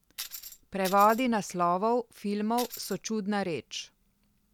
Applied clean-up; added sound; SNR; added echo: none; Tambourine; 13 dB; none.